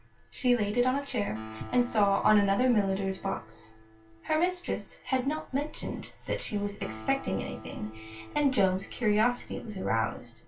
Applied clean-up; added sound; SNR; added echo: none; Acoustic guitar; 18 dB; reverberation time 0.2 s.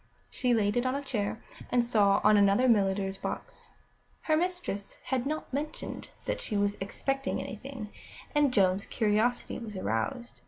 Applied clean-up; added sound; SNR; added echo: none; none; none; none.